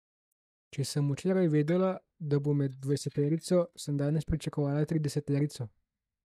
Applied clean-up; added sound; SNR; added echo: neural mask model DeepFilterNet 3.